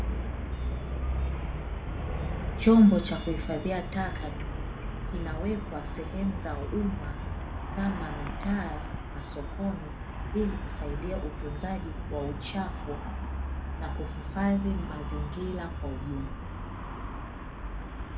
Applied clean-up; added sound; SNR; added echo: none; Traffic noise, roadway noise; 2 dB; none.